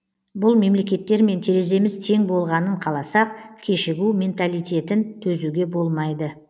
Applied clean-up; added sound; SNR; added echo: none; none; none; none.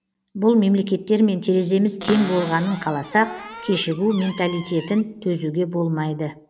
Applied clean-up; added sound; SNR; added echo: none; Cupboard open or close; 13 dB; none.